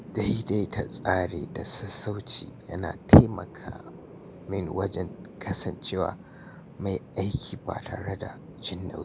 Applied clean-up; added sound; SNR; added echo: none; Bird vocalization, bird call, bird song; 17 dB; none.